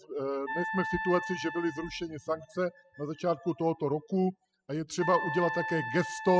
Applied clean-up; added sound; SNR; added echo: classical method spectral subtraction.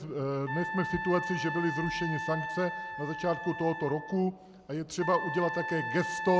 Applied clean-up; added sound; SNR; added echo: none; Wind instrument, woodwind instrument; 6 dB; none.